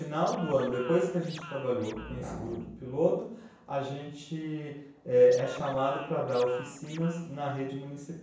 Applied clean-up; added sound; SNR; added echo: none; Scratching (performance technique); 16 dB; reverberation time 0.7 s.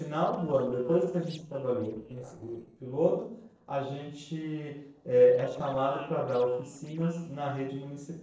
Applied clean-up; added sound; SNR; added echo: neural separator model SepFormer DNS4.